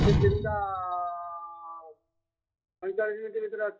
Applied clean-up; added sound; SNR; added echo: classical method WPE with log-MMSE.